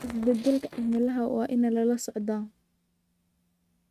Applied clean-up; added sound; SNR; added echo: neural mask model RNNoise.